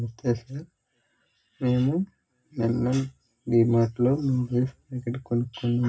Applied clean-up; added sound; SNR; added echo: none; none; none; reverberation time 0.4 s.